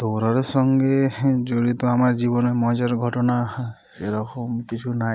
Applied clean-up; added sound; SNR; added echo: none; none; none; none.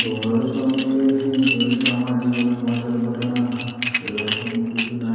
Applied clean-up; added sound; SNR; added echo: none; Dishes, pots, and pans; 8 dB; reverberation time 2.2 s.